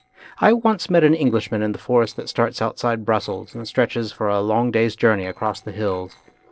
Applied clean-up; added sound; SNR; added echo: neural separator model SepFormer DNS4.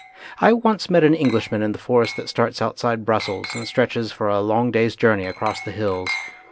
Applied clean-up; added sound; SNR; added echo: none; Glass; 16 dB; none.